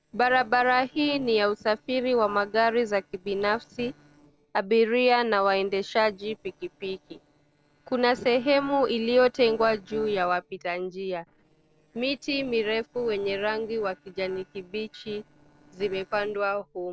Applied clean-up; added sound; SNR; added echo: neural separator model SepFormer DNS4.